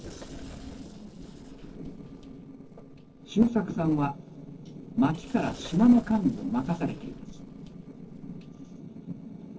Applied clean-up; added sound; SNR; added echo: neural separator model SepFormer DNS4.